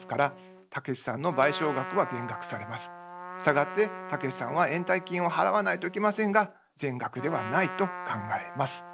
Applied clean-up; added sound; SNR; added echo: none; Trumpet; 11 dB; none.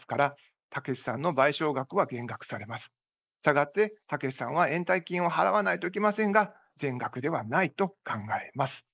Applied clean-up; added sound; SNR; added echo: neural mask model Resemble Enhance denoiser.